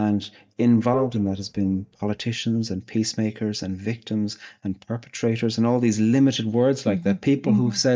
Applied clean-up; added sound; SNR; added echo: neural mask model DeepFilterNet 3.